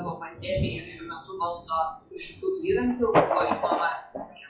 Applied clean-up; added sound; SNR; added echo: classical method log-MMSE.